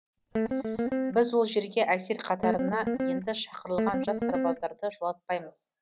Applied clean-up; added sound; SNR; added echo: none; Guitar; 1 dB; none.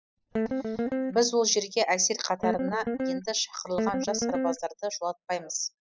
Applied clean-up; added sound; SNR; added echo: classical method spectral subtraction.